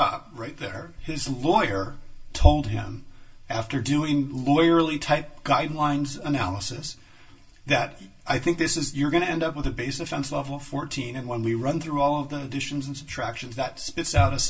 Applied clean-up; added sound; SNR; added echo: none; none; none; reverberation time 0.2 s.